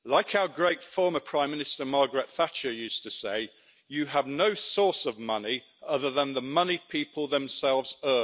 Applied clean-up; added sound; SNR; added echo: none; none; none; none.